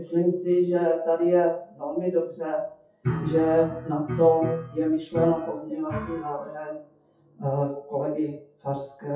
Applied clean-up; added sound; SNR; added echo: classical method WPE with log-MMSE.